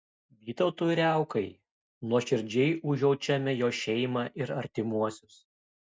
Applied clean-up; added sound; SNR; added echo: none; none; none; none.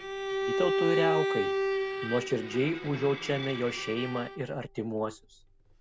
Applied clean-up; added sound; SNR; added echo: none; Bowed string instrument; 1 dB; none.